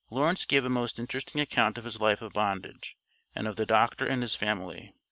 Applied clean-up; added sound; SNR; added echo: none; none; none; none.